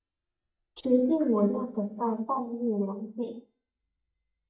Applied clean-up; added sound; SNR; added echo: neural mask model DeepFilterNet 3.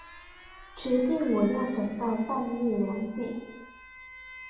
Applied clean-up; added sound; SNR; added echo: none; Alarm; 18 dB; reverberation time 0.9 s.